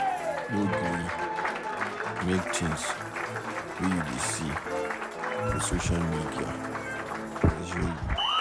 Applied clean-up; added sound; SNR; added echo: none; Applause; -1 dB; none.